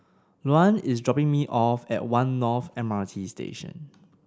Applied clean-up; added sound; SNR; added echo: none; none; none; none.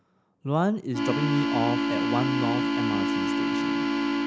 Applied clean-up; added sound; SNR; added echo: none; Organ; -5 dB; none.